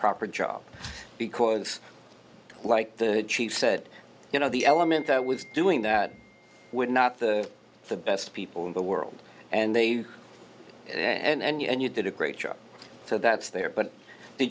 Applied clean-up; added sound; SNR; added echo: none; none; none; none.